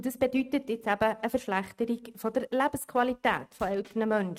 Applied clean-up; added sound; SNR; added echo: neural mask model RNNoise.